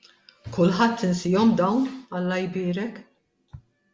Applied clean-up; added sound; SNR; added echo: none; none; none; none.